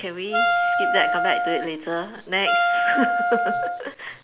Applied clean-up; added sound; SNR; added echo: none; Wind instrument, woodwind instrument; -5 dB; none.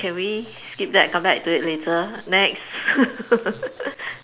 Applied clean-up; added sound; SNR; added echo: none; none; none; none.